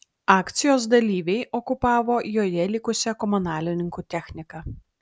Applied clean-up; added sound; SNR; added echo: none; none; none; none.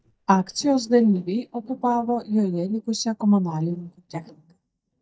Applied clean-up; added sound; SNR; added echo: neural mask model DeepFilterNet 3.